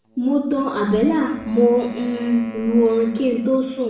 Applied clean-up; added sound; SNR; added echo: none; Wind instrument, woodwind instrument; 20 dB; reverberation time 0.7 s.